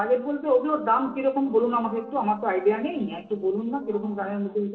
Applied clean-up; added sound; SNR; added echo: neural separator model SepFormer DNS4.